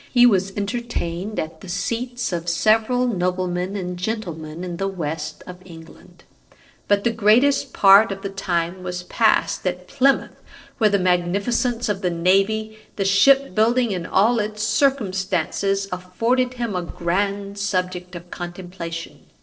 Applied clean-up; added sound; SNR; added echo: neural separator model SepFormer DNS4.